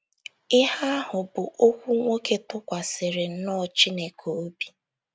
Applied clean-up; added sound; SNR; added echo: none; none; none; none.